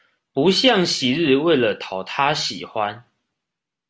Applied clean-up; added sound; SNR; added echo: none; none; none; none.